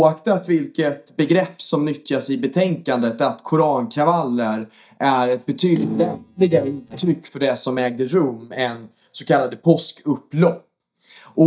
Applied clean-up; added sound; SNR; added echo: neural mask model DeepFilterNet 3.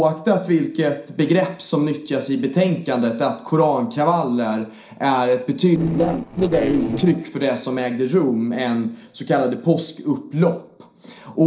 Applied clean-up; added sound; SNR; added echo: neural separator model SepFormer DNS4.